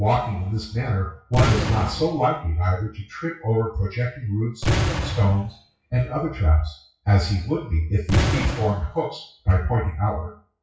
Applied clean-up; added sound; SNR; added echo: classical method WPE with log-MMSE.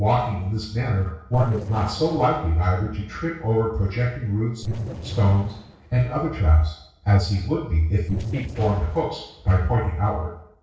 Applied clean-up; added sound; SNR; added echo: neural separator model SepFormer DNS4.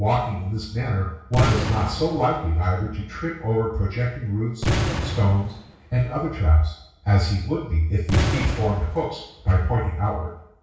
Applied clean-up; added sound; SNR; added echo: none; Boom; 4 dB; reverberation time 0.6 s.